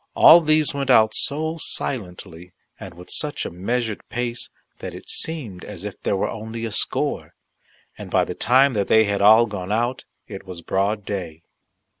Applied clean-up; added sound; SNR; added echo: none; none; none; none.